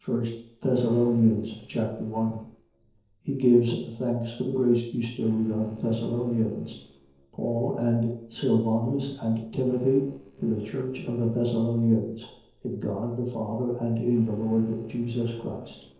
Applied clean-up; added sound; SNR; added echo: neural separator model SepFormer DNS4.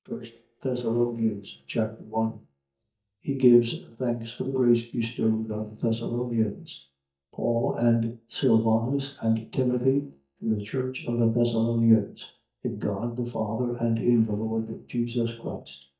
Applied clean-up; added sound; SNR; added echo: neural mask model DeepFilterNet 3.